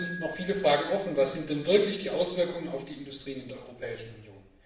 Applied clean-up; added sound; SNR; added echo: none; Piano; 18 dB; reverberation time 0.7 s.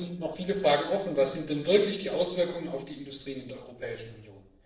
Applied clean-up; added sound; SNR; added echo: neural separator model SepFormer DNS4.